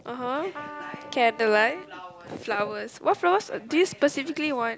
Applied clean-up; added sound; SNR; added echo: none; Trumpet; 16 dB; none.